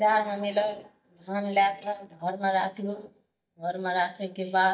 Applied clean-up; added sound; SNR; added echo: neural mask model DeepFilterNet 3.